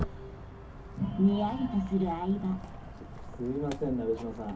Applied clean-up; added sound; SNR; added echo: none; Walk, footsteps; 10 dB; reverberation time 0.3 s.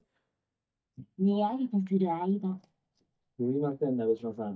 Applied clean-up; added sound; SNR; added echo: neural mask model DeepFilterNet 3.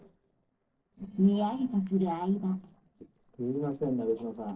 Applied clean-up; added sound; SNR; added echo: neural separator model SepFormer DNS4.